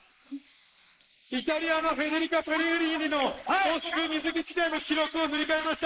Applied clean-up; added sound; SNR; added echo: neural mask model Resemble Enhance denoiser.